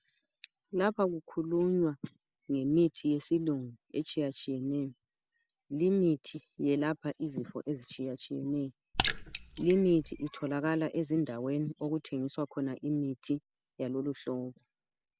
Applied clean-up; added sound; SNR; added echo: neural mask model Resemble Enhance denoiser.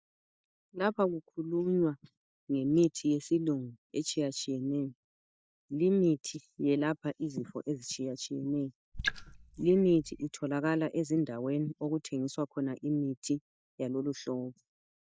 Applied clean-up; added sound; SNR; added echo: neural mask model DeepFilterNet 3.